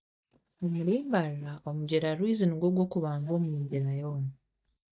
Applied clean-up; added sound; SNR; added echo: neural mask model DeepFilterNet 3.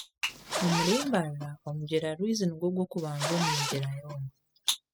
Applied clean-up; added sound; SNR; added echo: classical method spectral subtraction.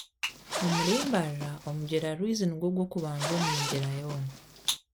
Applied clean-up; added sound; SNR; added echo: none; Zipper (clothing); 5 dB; none.